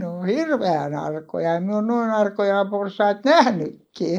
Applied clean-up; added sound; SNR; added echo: neural mask model Resemble Enhance denoiser.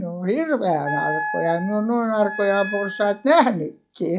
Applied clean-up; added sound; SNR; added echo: classical method log-MMSE.